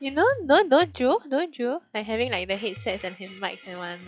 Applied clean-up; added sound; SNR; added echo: classical method log-MMSE.